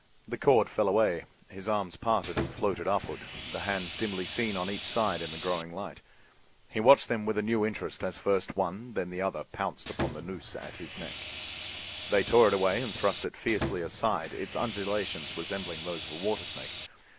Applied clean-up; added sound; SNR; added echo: none; Sawing; 8 dB; none.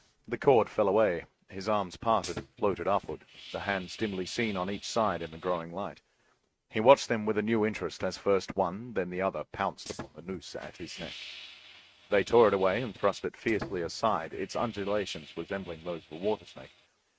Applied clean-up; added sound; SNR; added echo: neural mask model RNNoise.